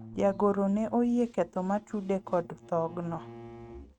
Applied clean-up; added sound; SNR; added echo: neural mask model RNNoise.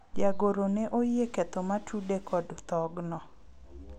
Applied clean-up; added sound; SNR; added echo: none; none; none; none.